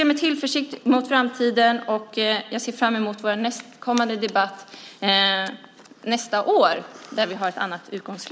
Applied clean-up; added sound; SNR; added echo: none; none; none; none.